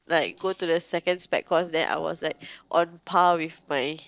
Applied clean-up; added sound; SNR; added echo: neural separator model SepFormer DNS4.